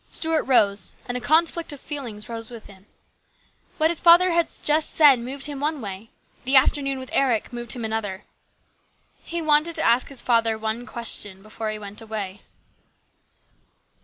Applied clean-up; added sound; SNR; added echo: none; none; none; none.